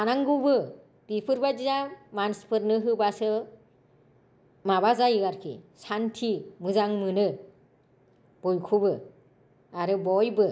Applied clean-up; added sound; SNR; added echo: none; none; none; none.